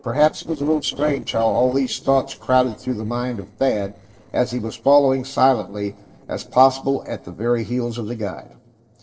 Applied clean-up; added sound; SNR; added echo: neural separator model SepFormer DNS4.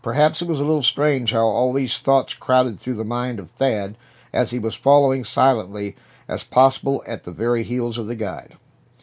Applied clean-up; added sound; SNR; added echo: none; none; none; none.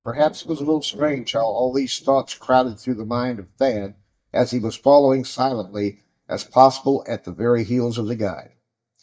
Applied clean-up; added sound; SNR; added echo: neural mask model DeepFilterNet 3.